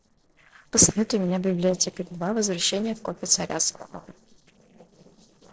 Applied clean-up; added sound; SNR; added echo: neural separator model SepFormer DNS4.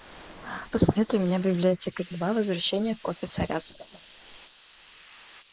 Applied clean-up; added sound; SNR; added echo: neural mask model Resemble Enhance denoiser.